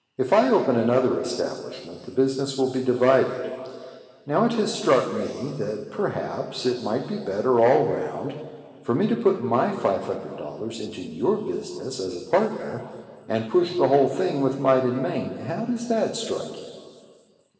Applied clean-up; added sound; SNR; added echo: none; none; none; reverberation time 2.3 s.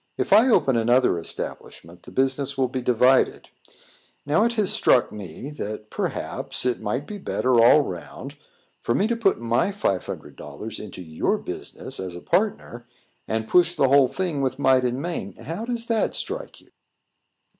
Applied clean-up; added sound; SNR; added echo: none; none; none; none.